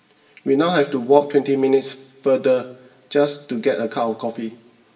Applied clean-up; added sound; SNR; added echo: none; none; none; reverberation time 0.7 s.